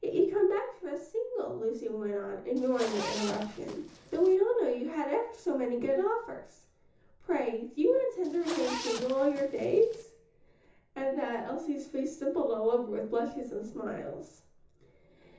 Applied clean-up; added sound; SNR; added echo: none; Zipper (clothing); 10 dB; reverberation time 0.6 s.